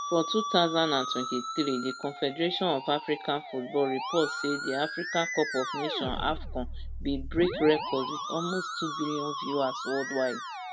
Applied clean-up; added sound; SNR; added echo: none; Musical instrument; 6 dB; none.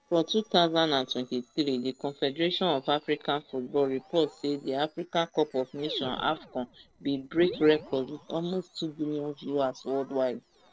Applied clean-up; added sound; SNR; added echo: neural separator model SepFormer DNS4.